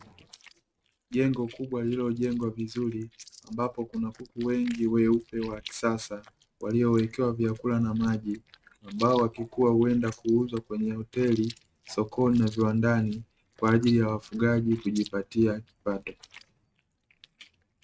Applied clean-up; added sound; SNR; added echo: neural mask model RNNoise.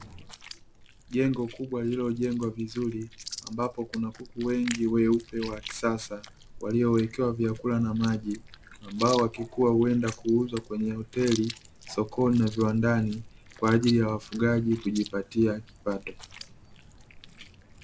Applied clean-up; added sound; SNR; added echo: none; Chewing, mastication; 17 dB; none.